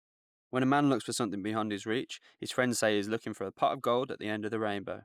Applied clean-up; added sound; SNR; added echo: neural mask model Resemble Enhance denoiser.